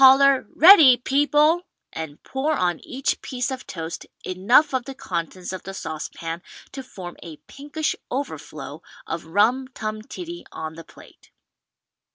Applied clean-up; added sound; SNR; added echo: none; none; none; none.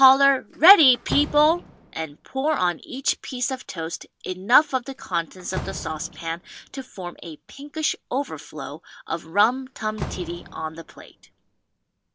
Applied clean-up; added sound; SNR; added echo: none; Slam; 16 dB; none.